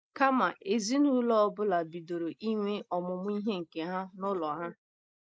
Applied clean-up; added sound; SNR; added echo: neural mask model Resemble Enhance denoiser.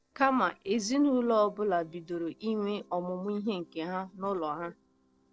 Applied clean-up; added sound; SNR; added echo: neural separator model SepFormer DNS4.